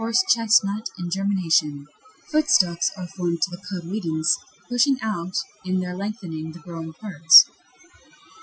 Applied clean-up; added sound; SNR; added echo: classical method Wiener filter.